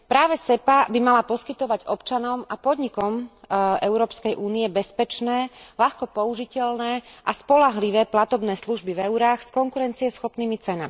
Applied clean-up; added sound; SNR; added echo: none; none; none; none.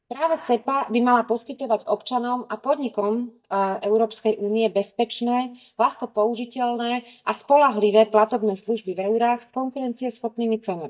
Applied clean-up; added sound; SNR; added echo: neural mask model DeepFilterNet 3.